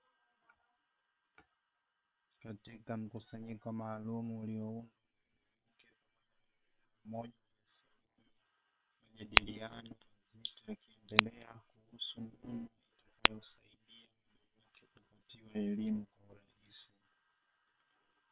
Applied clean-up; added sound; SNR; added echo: neural separator model SepFormer WHAM!.